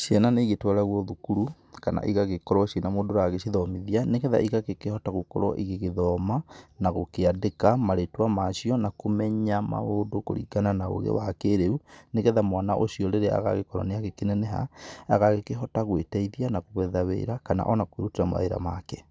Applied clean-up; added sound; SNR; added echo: none; none; none; none.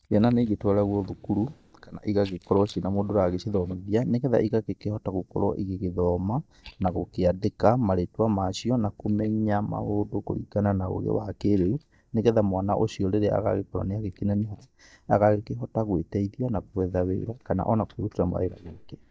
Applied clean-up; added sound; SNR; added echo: neural mask model DeepFilterNet 3.